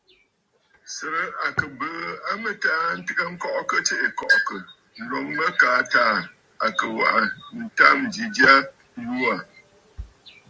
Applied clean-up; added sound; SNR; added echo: none; none; none; none.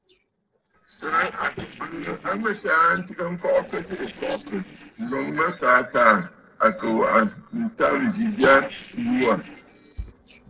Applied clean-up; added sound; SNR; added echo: neural separator model SepFormer DNS4.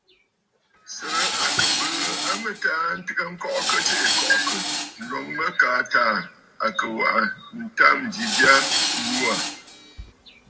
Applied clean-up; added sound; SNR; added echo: none; Tools; 2 dB; reverberation time 1.6 s.